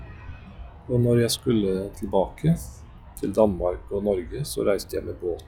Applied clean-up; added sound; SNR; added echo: classical method log-MMSE.